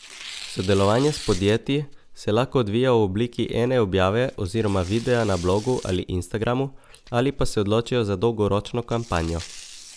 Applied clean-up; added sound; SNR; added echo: none; Tearing; 20 dB; none.